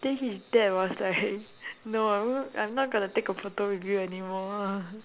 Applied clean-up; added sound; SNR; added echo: none; none; none; none.